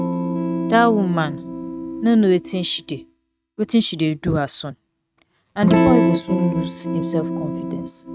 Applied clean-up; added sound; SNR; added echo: neural mask model RNNoise.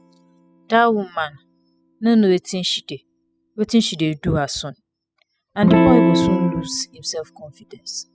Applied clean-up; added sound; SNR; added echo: classical method spectral subtraction.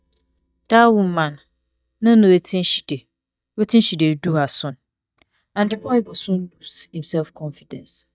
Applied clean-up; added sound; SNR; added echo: neural mask model DeepFilterNet 3.